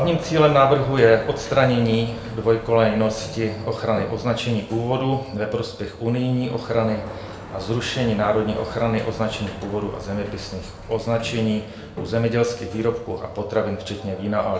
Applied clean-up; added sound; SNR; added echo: none; Sliding door; 16 dB; reverberation time 0.6 s.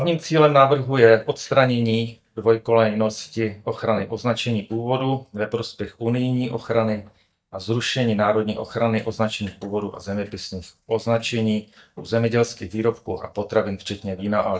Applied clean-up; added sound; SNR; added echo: neural mask model DeepFilterNet 3.